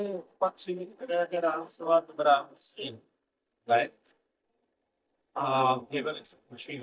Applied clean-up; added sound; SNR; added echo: neural mask model DeepFilterNet 3.